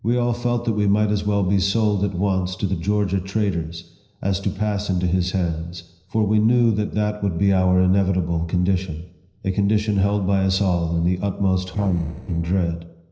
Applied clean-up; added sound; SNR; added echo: neural separator model SepFormer DNS4.